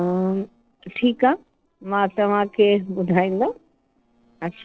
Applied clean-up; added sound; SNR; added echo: neural separator model SepFormer DNS4.